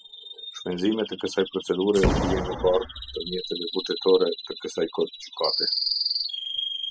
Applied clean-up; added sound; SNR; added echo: classical method spectral subtraction.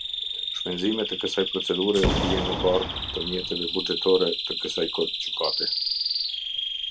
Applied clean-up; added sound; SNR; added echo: none; Boom + Bird vocalization, bird call, bird song; 1 dB; none.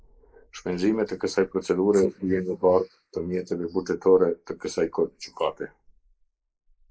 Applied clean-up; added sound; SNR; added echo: neural mask model Resemble Enhance denoiser.